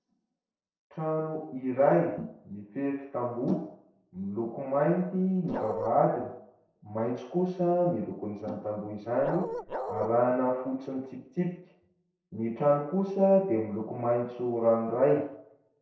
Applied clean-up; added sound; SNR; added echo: neural separator model SepFormer DNS4.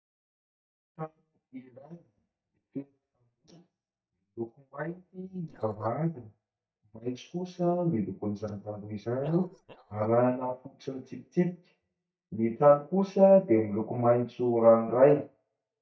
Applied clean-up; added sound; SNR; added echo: neural mask model DeepFilterNet 3.